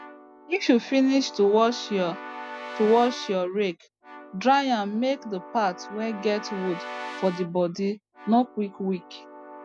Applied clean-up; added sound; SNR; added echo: none; Keyboard (musical) / Brass instrument; 15 dB; none.